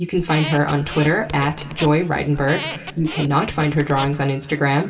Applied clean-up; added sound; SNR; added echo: none; Squeak; 12 dB; reverberation time 2.7 s.